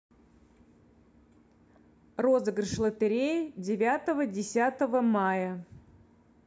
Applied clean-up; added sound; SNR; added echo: none; none; none; none.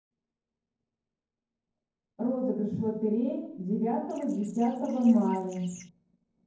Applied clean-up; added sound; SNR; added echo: neural separator model SepFormer DNS4.